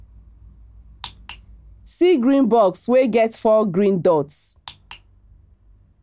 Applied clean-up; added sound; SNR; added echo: none; none; none; none.